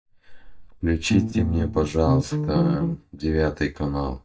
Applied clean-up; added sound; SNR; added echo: neural mask model DeepFilterNet 3.